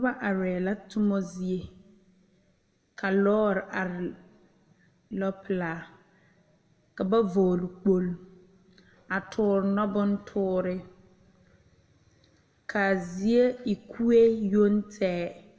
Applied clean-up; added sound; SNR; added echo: none; none; none; reverberation time 0.7 s.